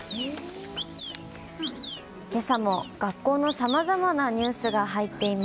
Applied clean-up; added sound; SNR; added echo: none; Bird vocalization, bird call, bird song; 12 dB; none.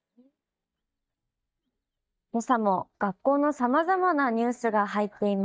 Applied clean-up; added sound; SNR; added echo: neural mask model DeepFilterNet 3.